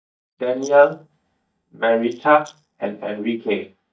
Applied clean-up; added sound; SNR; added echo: neural mask model DeepFilterNet 3.